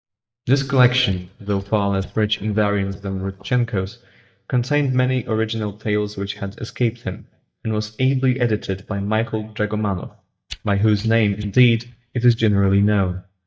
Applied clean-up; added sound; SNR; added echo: neural mask model DeepFilterNet 3.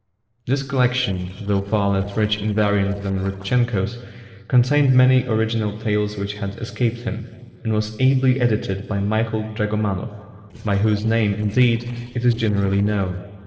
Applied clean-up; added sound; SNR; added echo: neural separator model SepFormer DNS4.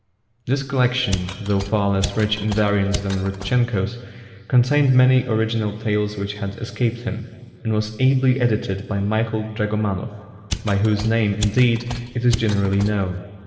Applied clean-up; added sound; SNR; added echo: none; Mechanisms; 10 dB; reverberation time 2.1 s.